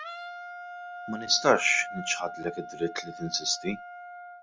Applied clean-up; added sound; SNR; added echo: none; Wind instrument, woodwind instrument; 10 dB; none.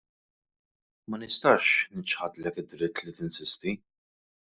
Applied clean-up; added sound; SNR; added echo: neural mask model Resemble Enhance denoiser.